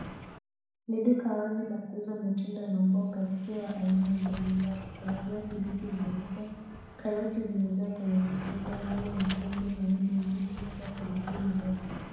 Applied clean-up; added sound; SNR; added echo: none; Sliding door; 12 dB; reverberation time 1.1 s.